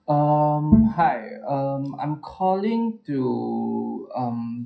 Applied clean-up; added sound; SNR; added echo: classical method WPE with log-MMSE.